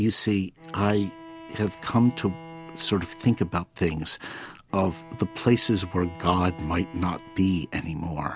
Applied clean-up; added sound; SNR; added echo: none; Bowed string instrument; 18 dB; none.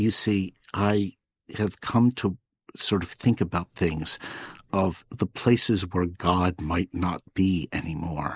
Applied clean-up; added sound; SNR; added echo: neural mask model Resemble Enhance denoiser.